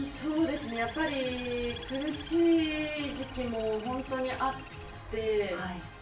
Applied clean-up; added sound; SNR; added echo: none; Bird; 17 dB; reverberation time 0.3 s.